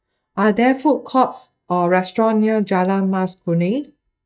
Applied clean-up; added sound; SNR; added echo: neural mask model DeepFilterNet 3.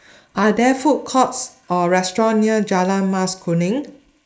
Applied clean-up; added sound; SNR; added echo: neural mask model Resemble Enhance denoiser.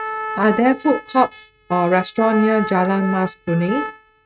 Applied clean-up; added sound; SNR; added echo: neural mask model RNNoise.